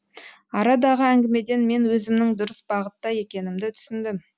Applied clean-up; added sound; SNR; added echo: none; none; none; none.